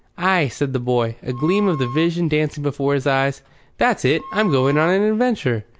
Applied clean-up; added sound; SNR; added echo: none; Wind instrument, woodwind instrument; 15 dB; none.